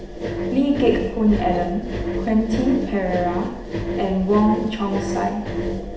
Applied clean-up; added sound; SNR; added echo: none; Engine; 4 dB; reverberation time 0.8 s.